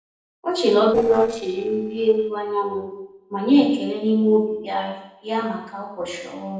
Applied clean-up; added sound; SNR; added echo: neural separator model SepFormer DNS4.